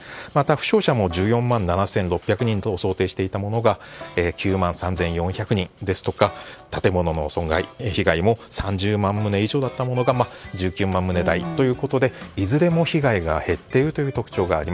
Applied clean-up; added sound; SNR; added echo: none; none; none; none.